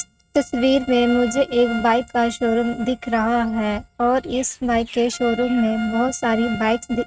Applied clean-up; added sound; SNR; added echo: neural mask model RNNoise.